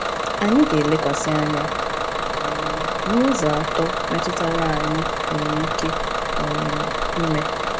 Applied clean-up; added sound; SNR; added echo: none; Bus / Engine; 0 dB; none.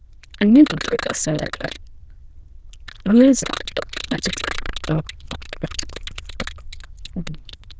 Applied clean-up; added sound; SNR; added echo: neural diffusion model UNIVERSE++.